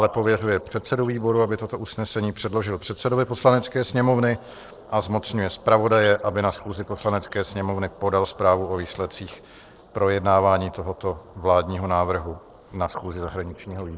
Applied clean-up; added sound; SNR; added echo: neural separator model SepFormer DNS4.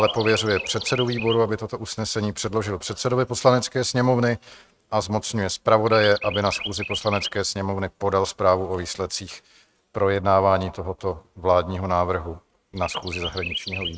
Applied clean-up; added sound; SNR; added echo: neural mask model RNNoise.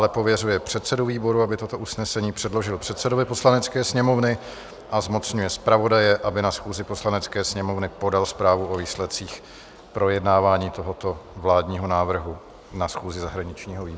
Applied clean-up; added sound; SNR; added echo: none; none; none; none.